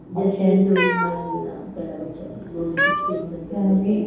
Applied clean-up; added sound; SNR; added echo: none; Cat; 5 dB; reverberation time 0.8 s.